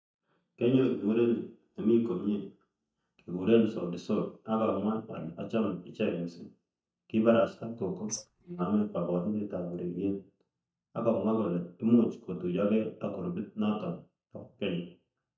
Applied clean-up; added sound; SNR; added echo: neural mask model DeepFilterNet 3.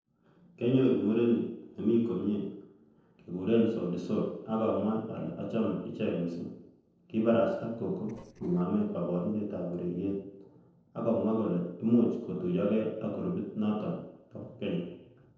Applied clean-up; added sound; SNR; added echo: neural separator model SepFormer DNS4.